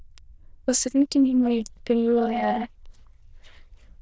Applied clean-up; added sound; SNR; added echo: neural diffusion model UNIVERSE++.